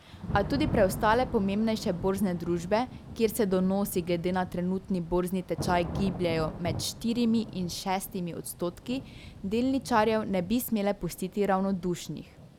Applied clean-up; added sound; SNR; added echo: none; Thunder / Rain; 11 dB; none.